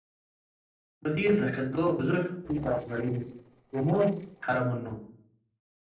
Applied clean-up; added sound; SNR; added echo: neural separator model SepFormer DNS4.